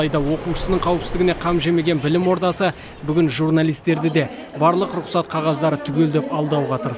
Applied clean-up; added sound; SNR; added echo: none; none; none; none.